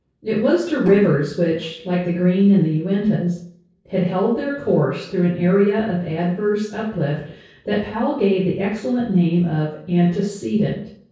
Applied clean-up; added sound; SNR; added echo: neural separator model SepFormer DNS4.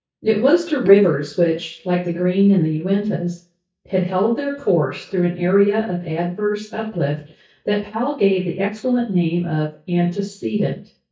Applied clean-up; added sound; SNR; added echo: neural mask model DeepFilterNet 3.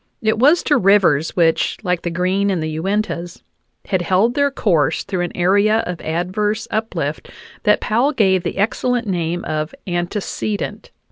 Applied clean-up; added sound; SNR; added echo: none; none; none; none.